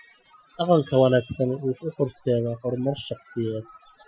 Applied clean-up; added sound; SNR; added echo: classical method Wiener filter.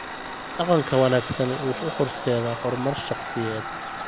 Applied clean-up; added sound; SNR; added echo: none; Tools + Sawing; 8 dB; none.